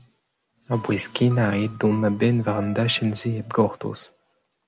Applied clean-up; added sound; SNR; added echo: none; Piano; 20 dB; none.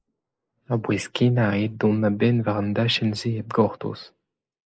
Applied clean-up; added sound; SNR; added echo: neural mask model Resemble Enhance denoiser.